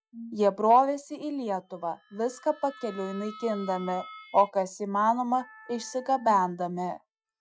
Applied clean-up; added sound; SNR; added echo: classical method Wiener filter.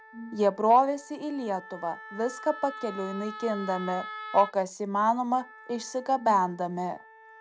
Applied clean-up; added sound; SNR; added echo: none; Wind instrument, woodwind instrument + Brass instrument; 15 dB; none.